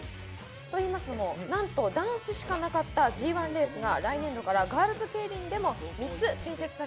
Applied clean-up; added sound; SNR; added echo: none; none; none; none.